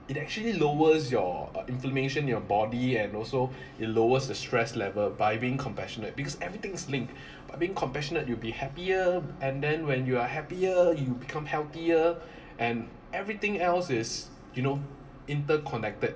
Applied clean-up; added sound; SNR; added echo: none; none; none; reverberation time 1.4 s.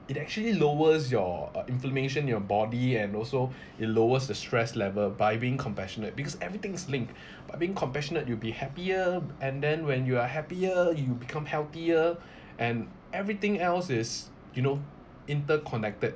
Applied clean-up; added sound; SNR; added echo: none; none; none; none.